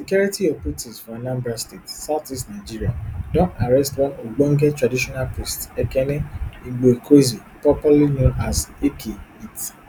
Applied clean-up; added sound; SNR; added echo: none; none; none; none.